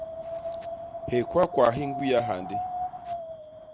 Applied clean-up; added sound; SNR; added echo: none; Wind; 6 dB; none.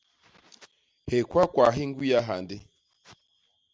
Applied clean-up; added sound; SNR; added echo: none; none; none; none.